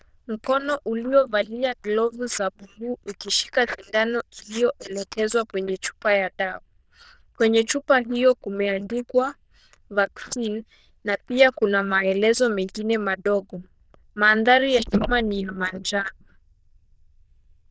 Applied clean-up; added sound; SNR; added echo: neural diffusion model UNIVERSE++.